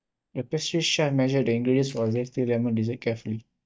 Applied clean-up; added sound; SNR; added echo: neural mask model DeepFilterNet 3.